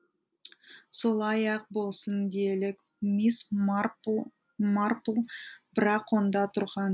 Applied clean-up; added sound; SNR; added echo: none; none; none; none.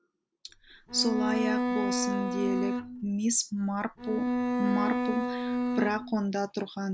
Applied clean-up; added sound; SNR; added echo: none; Bowed string instrument; -1 dB; none.